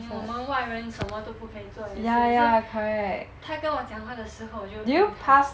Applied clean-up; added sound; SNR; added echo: none; none; none; none.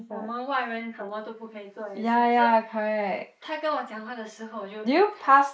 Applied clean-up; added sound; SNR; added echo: neural mask model Resemble Enhance denoiser.